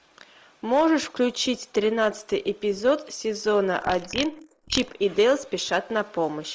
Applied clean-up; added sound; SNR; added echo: neural mask model Resemble Enhance denoiser.